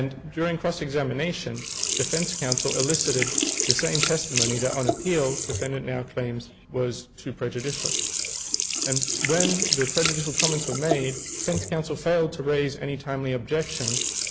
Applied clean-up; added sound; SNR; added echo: none; Sink (filling or washing); 1 dB; none.